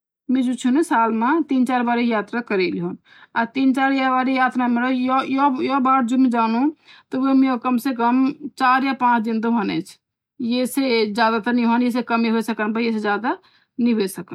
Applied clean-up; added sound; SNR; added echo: none; none; none; none.